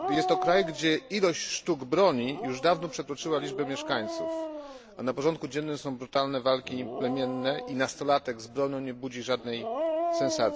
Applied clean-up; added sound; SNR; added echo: none; Dog; 7 dB; none.